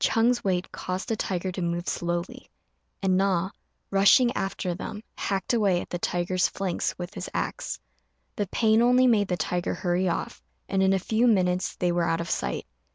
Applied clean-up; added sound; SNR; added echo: none; none; none; none.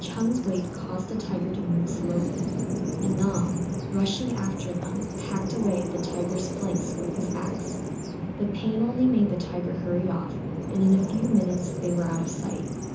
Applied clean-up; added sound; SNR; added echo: none; Bird vocalization, bird call, bird song; 3 dB; reverberation time 0.6 s.